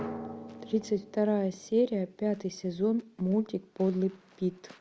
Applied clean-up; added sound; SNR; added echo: none; Drum; 16 dB; none.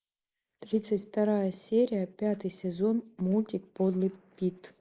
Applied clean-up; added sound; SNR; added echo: neural mask model Resemble Enhance denoiser.